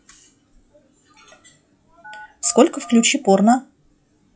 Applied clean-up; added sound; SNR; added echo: classical method log-MMSE.